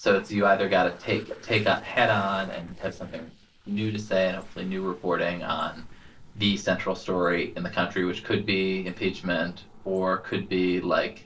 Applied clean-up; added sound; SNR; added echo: neural separator model SepFormer DNS4.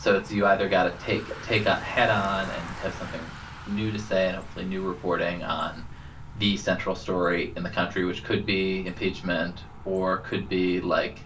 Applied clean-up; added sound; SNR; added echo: none; Bicycle; 13 dB; reverberation time 0.2 s.